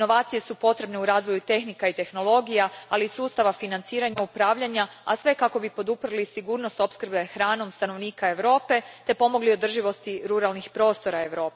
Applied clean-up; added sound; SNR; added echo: none; none; none; none.